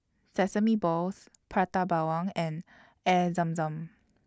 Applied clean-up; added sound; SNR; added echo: none; none; none; none.